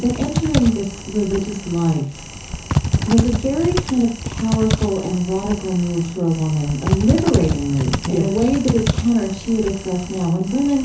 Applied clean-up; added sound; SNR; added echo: none; Typing; 4 dB; reverberation time 0.6 s.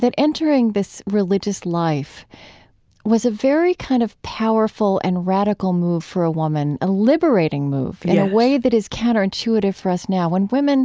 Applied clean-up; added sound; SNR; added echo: none; none; none; none.